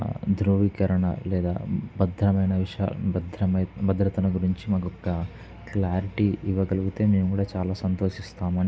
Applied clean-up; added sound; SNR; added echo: none; none; none; none.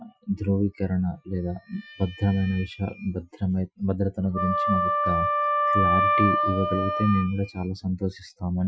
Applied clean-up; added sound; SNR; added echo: classical method Wiener filter.